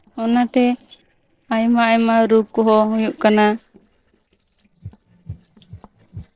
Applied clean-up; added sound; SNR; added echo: neural separator model SepFormer DNS4.